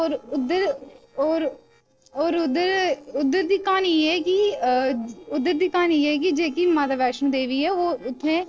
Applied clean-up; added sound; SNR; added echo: neural separator model SepFormer DNS4.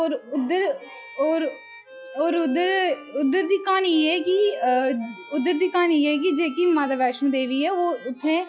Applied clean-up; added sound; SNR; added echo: classical method log-MMSE.